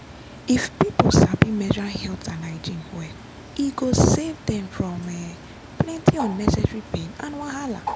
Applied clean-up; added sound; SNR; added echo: none; Bird; 15 dB; none.